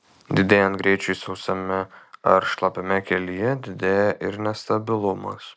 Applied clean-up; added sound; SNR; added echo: none; none; none; none.